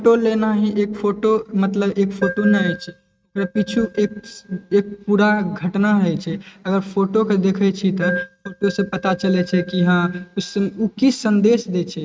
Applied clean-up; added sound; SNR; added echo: neural mask model RNNoise.